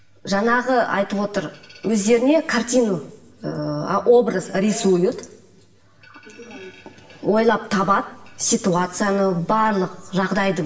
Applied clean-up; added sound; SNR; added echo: none; none; none; reverberation time 0.9 s.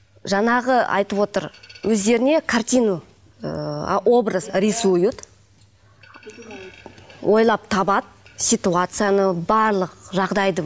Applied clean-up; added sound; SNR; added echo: none; none; none; none.